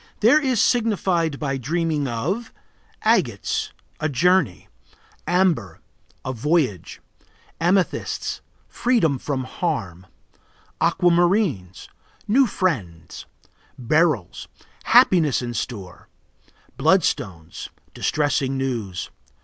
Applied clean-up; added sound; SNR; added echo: none; none; none; none.